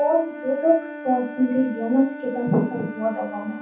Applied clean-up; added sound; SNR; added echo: none; Wind instrument, woodwind instrument; 13 dB; reverberation time 0.7 s.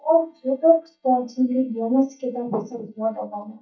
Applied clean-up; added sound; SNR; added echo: neural mask model DeepFilterNet 3.